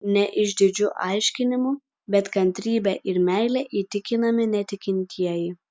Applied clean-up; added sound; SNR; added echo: none; none; none; none.